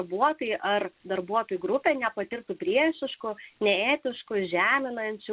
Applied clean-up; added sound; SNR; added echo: none; none; none; none.